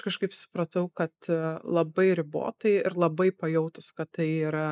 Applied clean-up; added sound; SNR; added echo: neural mask model Resemble Enhance denoiser.